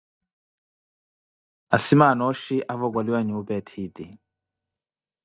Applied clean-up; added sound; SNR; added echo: neural mask model DeepFilterNet 3.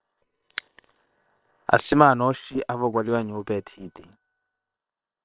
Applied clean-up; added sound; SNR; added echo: neural separator model SepFormer WHAM!.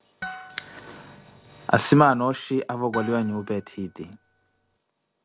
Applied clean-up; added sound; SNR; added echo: none; Harp; 17 dB; none.